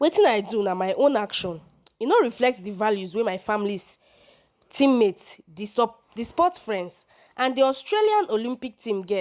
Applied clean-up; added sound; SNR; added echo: none; none; none; none.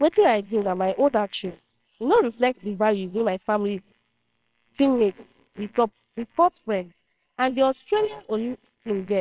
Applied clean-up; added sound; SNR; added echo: neural separator model SepFormer WHAMR!.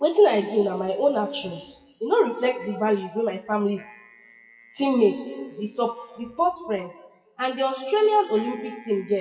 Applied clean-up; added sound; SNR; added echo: classical method WPE with log-MMSE.